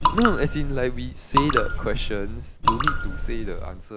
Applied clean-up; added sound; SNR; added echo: none; Raindrop / Drip; -3 dB; none.